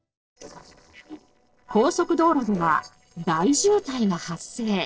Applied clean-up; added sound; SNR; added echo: neural separator model SepFormer DNS4.